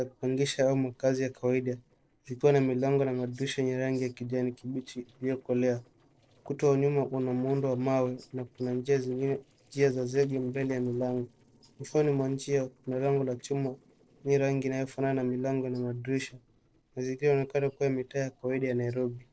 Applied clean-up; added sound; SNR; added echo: neural separator model SepFormer DNS4.